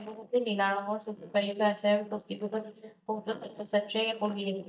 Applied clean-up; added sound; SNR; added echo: neural mask model DeepFilterNet 3.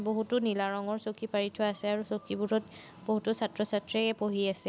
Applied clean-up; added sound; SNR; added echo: none; none; none; none.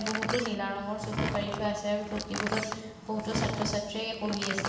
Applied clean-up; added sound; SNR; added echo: none; Door; 3 dB; reverberation time 1.1 s.